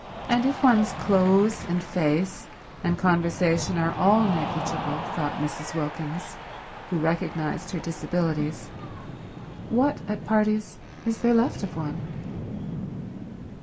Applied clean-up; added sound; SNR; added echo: none; Boat, Water vehicle + Cheering; 9 dB; none.